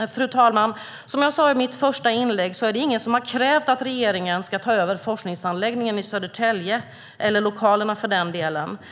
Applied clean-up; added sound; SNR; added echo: none; none; none; none.